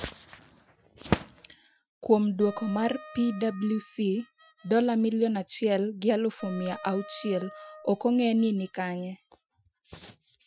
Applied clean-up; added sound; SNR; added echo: classical method Wiener filter.